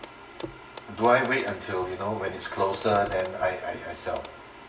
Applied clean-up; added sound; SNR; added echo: none; Clock; 15 dB; reverberation time 1.1 s.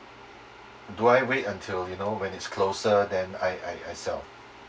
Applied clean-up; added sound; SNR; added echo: none; none; none; none.